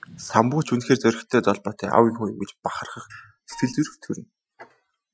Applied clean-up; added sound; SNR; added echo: classical method Wiener filter.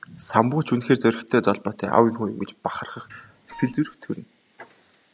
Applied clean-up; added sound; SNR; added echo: none; Wind instrument, woodwind instrument; 19 dB; none.